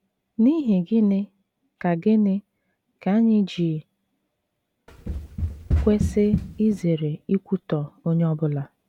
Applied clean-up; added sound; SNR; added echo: none; Run; 3 dB; none.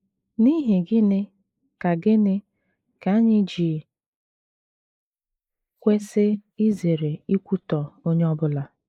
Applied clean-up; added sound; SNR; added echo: neural mask model Resemble Enhance denoiser.